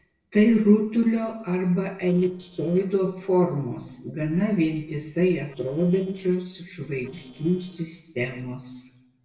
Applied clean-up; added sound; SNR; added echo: neural separator model SepFormer DNS4.